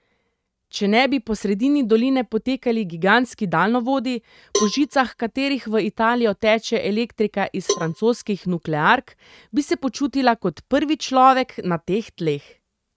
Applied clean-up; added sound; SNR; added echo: neural mask model RNNoise.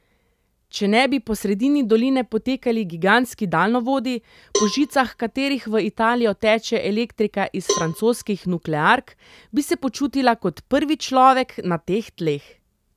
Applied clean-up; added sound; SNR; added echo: none; Cowbell; 10 dB; none.